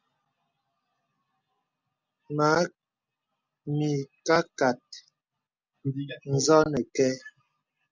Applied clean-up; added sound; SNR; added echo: none; none; none; none.